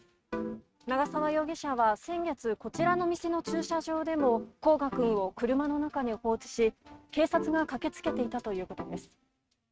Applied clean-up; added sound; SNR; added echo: neural mask model RNNoise.